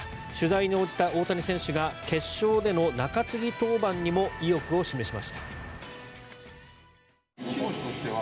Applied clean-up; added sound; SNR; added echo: none; none; none; none.